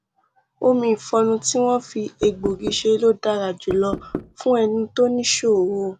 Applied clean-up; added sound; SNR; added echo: none; Knock; 9 dB; none.